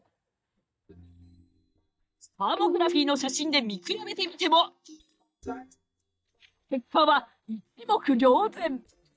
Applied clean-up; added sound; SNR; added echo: neural mask model DeepFilterNet 3.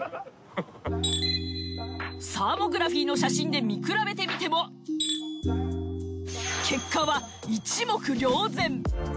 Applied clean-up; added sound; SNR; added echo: none; Tools; 12 dB; none.